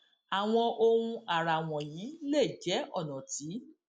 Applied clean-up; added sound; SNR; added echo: none; none; none; none.